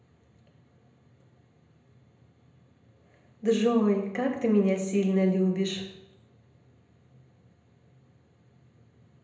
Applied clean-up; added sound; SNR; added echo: none; none; none; reverberation time 0.8 s.